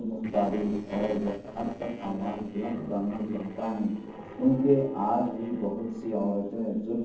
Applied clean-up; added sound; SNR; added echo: neural separator model SepFormer DNS4.